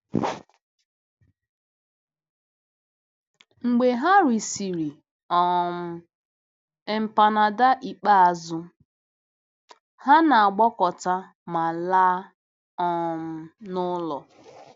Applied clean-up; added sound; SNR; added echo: none; none; none; none.